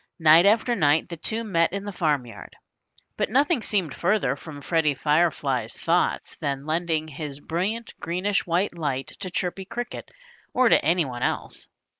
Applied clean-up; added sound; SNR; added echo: neural mask model Resemble Enhance denoiser.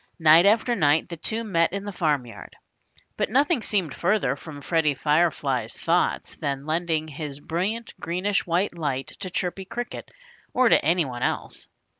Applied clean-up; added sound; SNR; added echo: none; none; none; none.